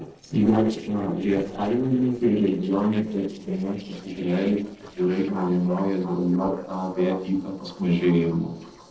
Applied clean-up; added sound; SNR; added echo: neural separator model SepFormer DNS4.